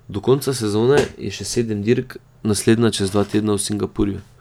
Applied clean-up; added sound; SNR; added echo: none; none; none; none.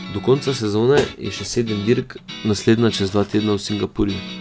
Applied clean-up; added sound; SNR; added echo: none; Guitar; 15 dB; none.